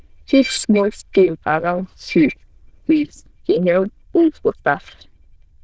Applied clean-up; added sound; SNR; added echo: neural diffusion model UNIVERSE++.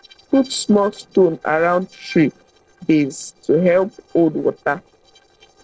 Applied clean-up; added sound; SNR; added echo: neural separator model SepFormer DNS4.